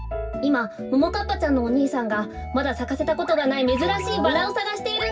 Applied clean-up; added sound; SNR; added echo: none; Piano; 19 dB; reverberation time 0.4 s.